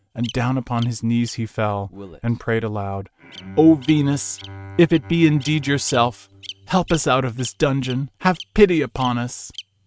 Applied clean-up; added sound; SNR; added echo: neural mask model RNNoise.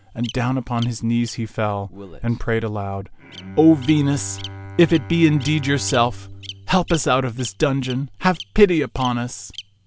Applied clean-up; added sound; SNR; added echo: none; Bird vocalization, bird call, bird song + Bowed string instrument; 16 dB; none.